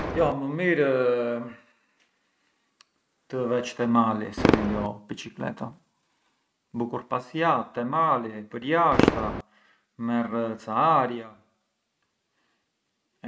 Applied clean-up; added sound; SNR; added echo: none; Fireworks; 6 dB; none.